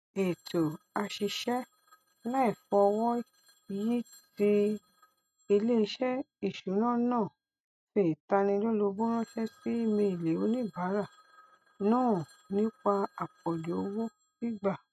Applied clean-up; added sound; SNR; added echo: neural mask model RNNoise.